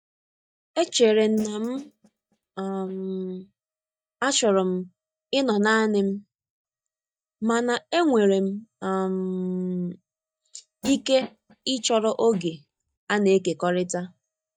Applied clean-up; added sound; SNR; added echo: neural mask model DeepFilterNet 3.